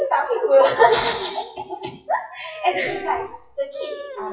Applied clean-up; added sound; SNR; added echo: classical method WPE with log-MMSE.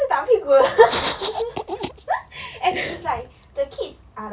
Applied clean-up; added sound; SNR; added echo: none; none; none; none.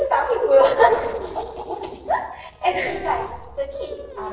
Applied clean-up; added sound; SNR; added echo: neural separator model SepFormer DNS4.